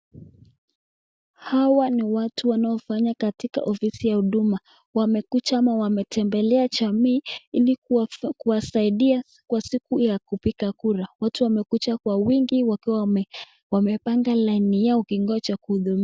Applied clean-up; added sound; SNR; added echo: none; none; none; none.